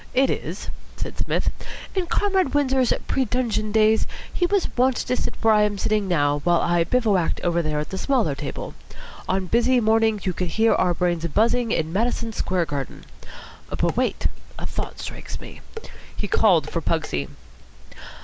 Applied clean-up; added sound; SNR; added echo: none; Dishes, pots, and pans; 18 dB; none.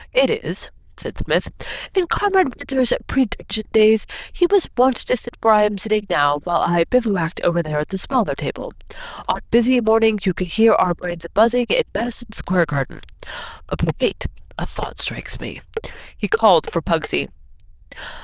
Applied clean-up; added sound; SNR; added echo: neural diffusion model UNIVERSE++.